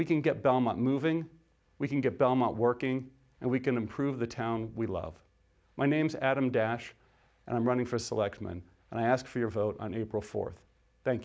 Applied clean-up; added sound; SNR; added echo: none; none; none; none.